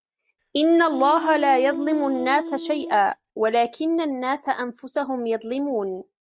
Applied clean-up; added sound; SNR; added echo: neural mask model RNNoise.